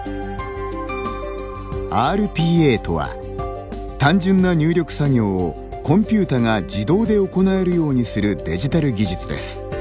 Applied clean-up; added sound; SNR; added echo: none; none; none; none.